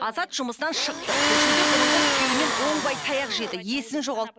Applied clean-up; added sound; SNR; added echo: none; Tools; -4 dB; none.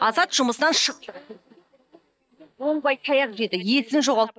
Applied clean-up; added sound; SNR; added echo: neural mask model DeepFilterNet 3.